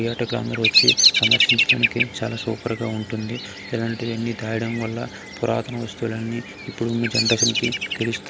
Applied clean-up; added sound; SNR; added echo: none; Bird vocalization, bird call, bird song; -2 dB; none.